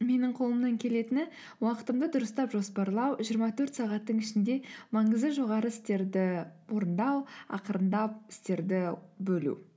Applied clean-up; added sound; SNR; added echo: none; none; none; none.